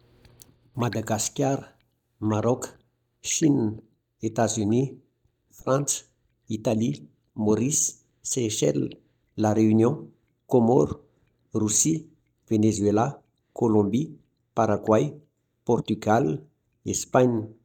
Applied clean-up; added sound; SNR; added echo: neural mask model DeepFilterNet 3.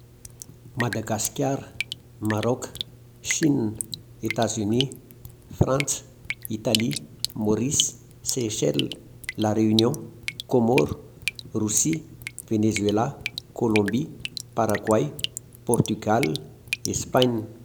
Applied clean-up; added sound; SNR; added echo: none; Drip; 9 dB; none.